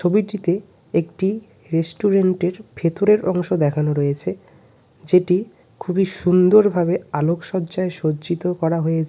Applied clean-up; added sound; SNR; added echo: none; none; none; none.